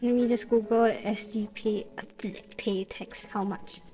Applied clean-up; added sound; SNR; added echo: neural separator model SepFormer DNS4.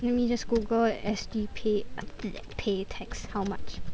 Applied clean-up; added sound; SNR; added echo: none; none; none; none.